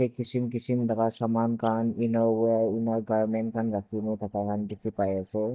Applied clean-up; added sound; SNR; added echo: neural mask model DeepFilterNet 3.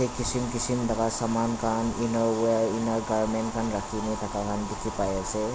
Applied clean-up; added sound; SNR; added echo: none; none; none; none.